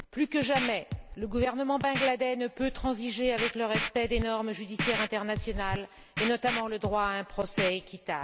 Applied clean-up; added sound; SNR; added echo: none; Scratching (performance technique); 6 dB; none.